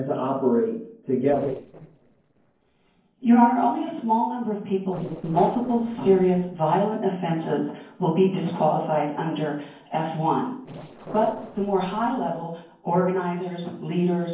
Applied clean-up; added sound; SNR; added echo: neural separator model SepFormer DNS4.